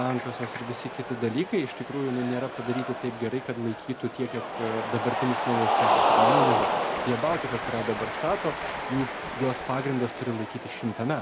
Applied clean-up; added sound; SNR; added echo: none; Cheering; -1 dB; none.